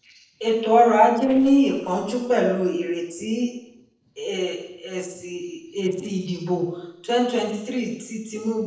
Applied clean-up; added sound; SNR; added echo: neural separator model SepFormer DNS4.